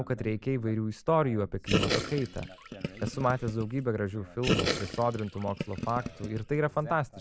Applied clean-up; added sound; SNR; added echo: none; Gurgling; 4 dB; none.